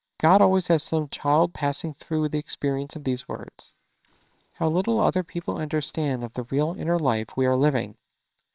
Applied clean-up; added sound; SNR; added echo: neural separator model SepFormer WHAMR!.